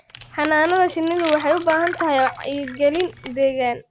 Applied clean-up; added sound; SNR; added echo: none; Wood + Glass; 13 dB; none.